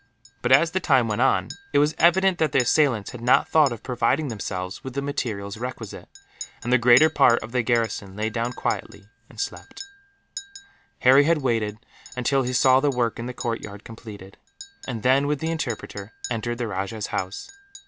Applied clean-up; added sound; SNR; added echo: none; Chink, clink; 18 dB; none.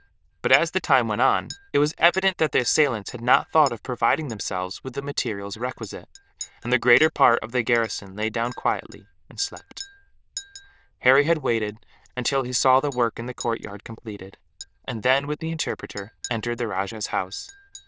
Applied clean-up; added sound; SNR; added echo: neural diffusion model UNIVERSE++.